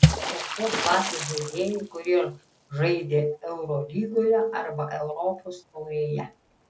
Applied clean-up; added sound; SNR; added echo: none; Water / Splash, splatter; 3 dB; none.